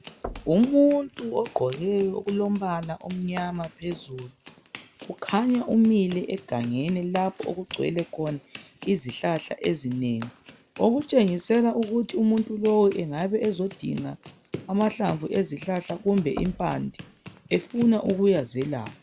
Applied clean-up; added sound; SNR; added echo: none; Knock / Wood + Run; 18 dB; none.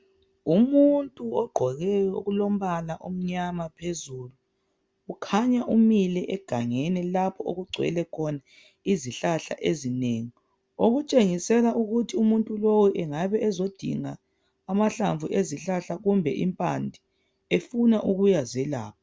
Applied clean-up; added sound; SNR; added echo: none; none; none; none.